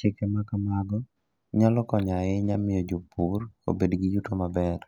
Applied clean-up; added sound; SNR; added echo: none; none; none; none.